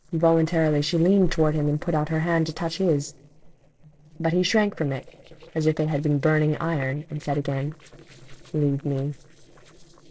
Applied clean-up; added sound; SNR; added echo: neural separator model SepFormer DNS4.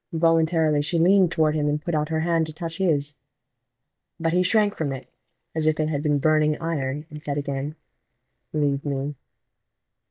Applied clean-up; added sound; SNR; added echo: neural mask model DeepFilterNet 3.